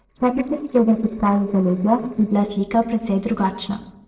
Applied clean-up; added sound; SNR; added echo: neural separator model SepFormer DNS4.